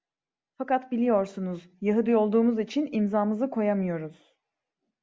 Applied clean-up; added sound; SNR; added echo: none; none; none; none.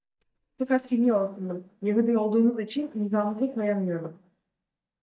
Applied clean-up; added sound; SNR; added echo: neural mask model DeepFilterNet 3.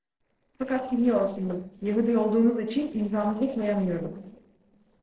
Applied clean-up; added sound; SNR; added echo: neural separator model SepFormer DNS4.